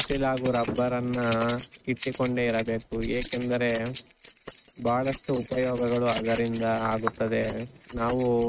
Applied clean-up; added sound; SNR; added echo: neural mask model RNNoise.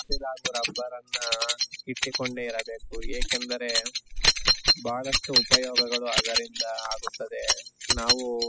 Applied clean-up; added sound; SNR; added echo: classical method spectral subtraction.